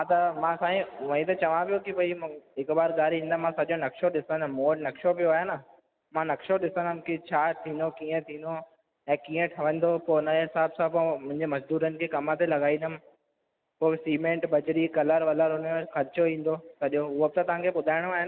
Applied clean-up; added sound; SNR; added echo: none; none; none; none.